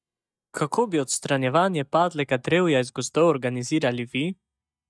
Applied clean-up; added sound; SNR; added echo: neural mask model DeepFilterNet 3.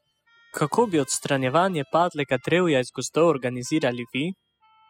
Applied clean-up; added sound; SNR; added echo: classical method spectral subtraction.